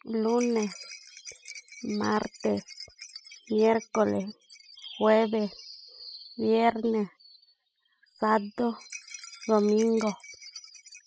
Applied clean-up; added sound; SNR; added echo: classical method spectral subtraction.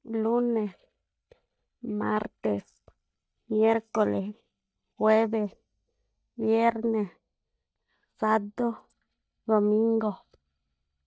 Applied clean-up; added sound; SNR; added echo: neural mask model DeepFilterNet 3.